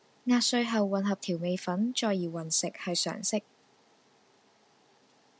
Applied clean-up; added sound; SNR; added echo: none; none; none; none.